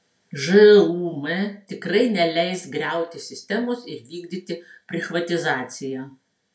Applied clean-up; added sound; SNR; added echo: none; none; none; reverberation time 0.2 s.